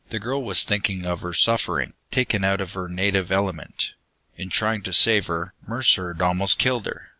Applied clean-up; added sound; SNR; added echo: none; none; none; none.